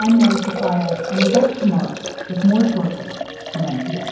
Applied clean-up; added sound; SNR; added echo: none; Liquid; 6 dB; reverberation time 0.9 s.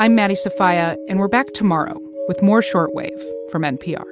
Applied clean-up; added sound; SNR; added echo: none; none; none; none.